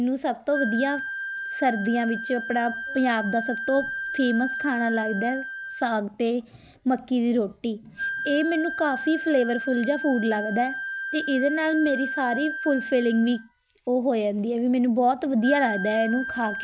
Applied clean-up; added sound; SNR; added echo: none; Wind instrument, woodwind instrument; 8 dB; none.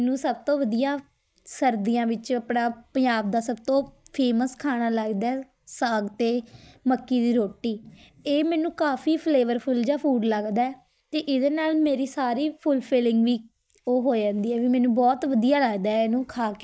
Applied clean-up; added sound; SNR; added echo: neural mask model Resemble Enhance denoiser.